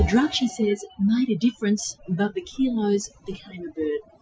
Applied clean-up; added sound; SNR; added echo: classical method Wiener filter.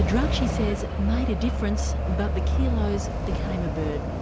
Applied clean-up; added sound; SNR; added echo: none; Alarm / Truck; -4 dB; none.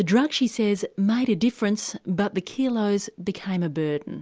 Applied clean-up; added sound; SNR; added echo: none; none; none; none.